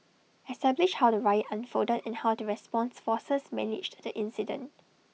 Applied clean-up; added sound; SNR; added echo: none; none; none; none.